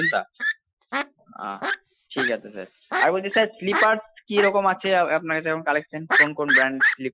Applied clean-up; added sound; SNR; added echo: classical method Wiener filter.